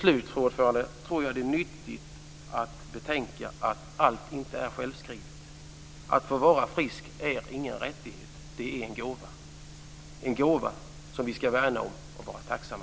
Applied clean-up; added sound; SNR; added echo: none; none; none; none.